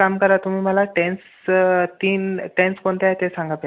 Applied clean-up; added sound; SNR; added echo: none; none; none; none.